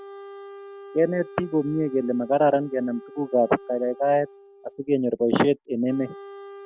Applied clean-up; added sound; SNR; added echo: none; Wind instrument, woodwind instrument; 19 dB; none.